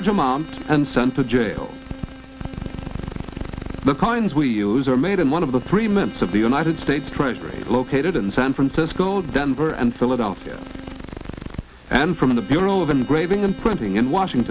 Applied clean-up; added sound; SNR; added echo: none; Bowed string instrument; 18 dB; none.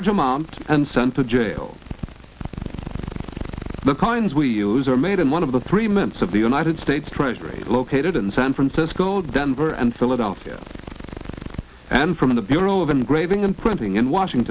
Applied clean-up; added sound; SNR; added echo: none; none; none; none.